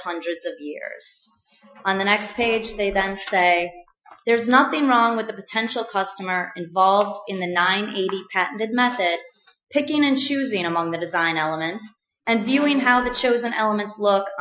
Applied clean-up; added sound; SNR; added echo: classical method Wiener filter.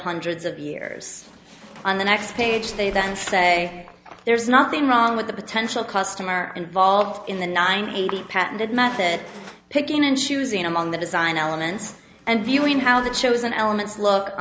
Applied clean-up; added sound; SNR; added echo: none; Squeak; 20 dB; none.